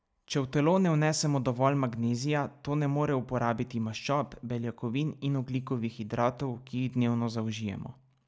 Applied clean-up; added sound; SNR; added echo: none; none; none; none.